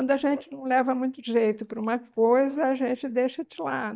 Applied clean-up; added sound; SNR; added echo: neural mask model DeepFilterNet 3.